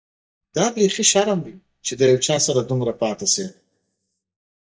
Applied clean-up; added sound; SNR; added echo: neural mask model DeepFilterNet 3.